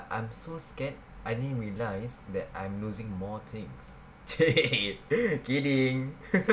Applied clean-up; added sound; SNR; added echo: none; none; none; none.